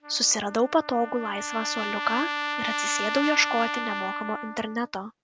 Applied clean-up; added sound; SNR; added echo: none; Trumpet; 4 dB; none.